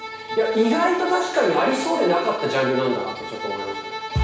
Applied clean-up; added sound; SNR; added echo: none; Bowed string instrument; 10 dB; reverberation time 0.7 s.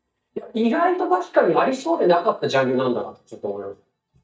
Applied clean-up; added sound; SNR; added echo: neural mask model DeepFilterNet 3.